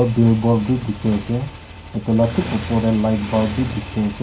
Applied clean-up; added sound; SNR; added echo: none; Motorcycle; 13 dB; reverberation time 0.3 s.